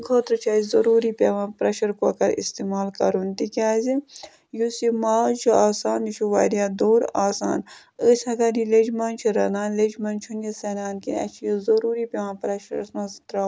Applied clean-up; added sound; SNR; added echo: none; none; none; none.